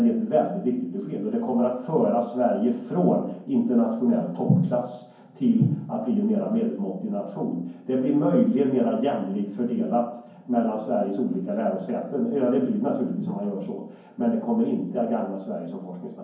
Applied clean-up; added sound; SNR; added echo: none; none; none; reverberation time 0.9 s.